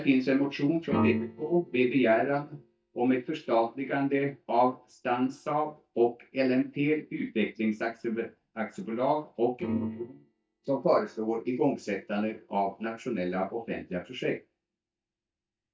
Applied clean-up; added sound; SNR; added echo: neural mask model DeepFilterNet 3.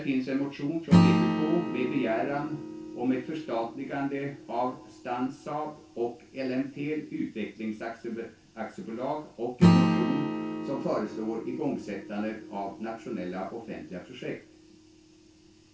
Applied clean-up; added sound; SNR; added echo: none; Acoustic guitar / Strum; -2 dB; reverberation time 0.2 s.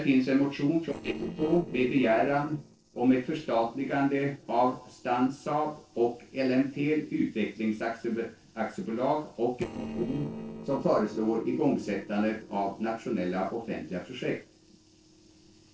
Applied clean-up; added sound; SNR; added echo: neural separator model SepFormer DNS4.